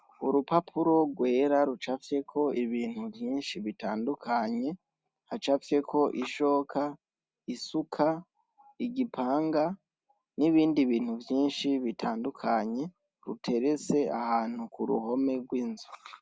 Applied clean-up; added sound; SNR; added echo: none; none; none; none.